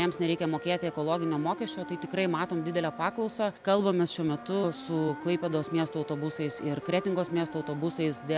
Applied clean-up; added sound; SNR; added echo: none; Wind instrument, woodwind instrument; 14 dB; none.